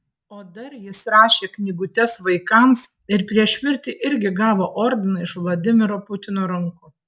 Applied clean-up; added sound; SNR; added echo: none; none; none; none.